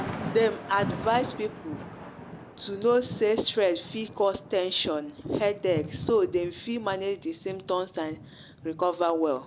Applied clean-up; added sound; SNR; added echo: none; Thunder / Rain; 12 dB; none.